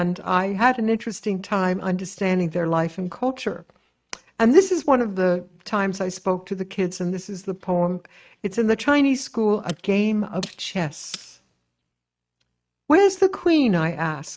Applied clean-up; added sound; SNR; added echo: neural mask model RNNoise.